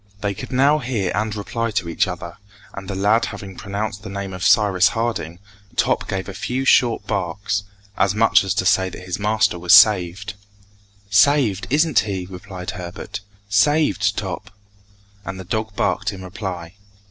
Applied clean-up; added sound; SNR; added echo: none; none; none; none.